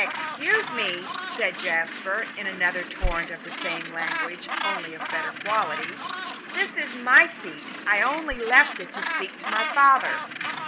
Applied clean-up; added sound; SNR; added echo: none; Gull, seagull; 7 dB; none.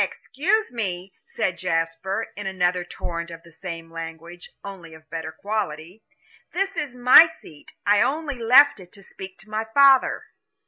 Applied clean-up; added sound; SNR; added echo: none; none; none; none.